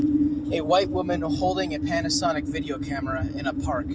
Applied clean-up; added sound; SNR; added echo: none; none; none; none.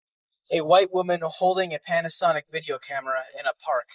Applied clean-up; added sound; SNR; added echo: neural mask model Resemble Enhance denoiser.